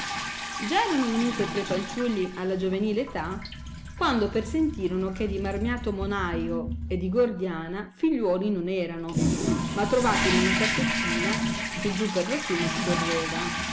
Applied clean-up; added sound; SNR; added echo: none; Toilet flush; 2 dB; none.